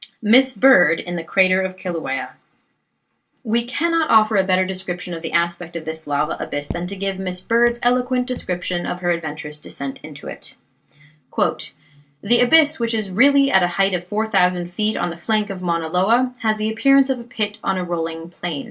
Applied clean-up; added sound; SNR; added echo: neural separator model SepFormer DNS4.